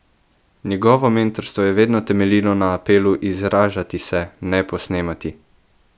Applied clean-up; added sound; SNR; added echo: none; none; none; none.